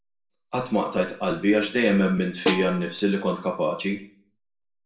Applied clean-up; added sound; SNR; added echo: none; Snare drum; 8 dB; reverberation time 0.4 s.